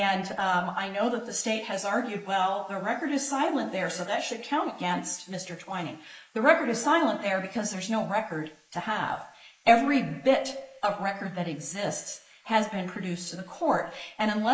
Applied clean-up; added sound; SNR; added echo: neural mask model Resemble Enhance denoiser.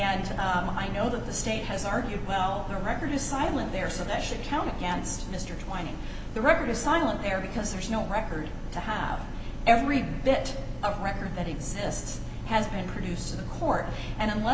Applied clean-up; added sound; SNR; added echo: none; Engine; 17 dB; none.